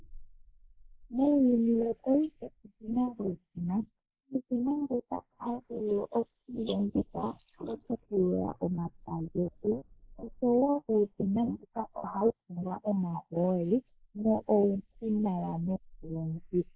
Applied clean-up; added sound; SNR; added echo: neural mask model Resemble Enhance denoiser.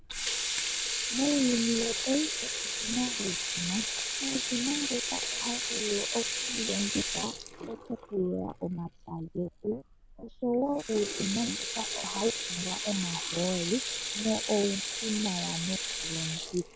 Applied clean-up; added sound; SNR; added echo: none; Sink (filling or washing) / Water tap, faucet; 1 dB; none.